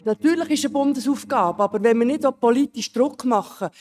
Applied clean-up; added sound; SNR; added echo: neural mask model RNNoise.